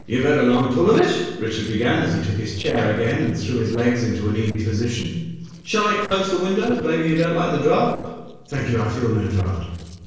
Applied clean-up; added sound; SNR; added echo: neural separator model SepFormer DNS4.